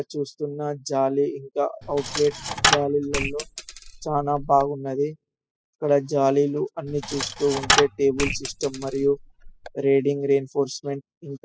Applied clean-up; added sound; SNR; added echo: classical method spectral subtraction.